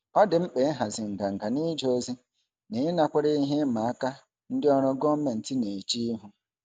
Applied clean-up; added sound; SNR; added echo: none; none; none; none.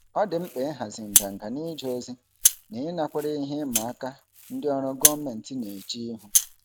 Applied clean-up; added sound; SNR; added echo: none; Rattle (instrument); -2 dB; none.